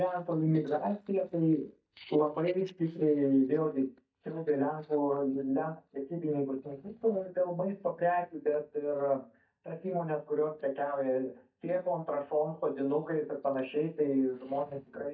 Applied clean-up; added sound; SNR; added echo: neural mask model DeepFilterNet 3.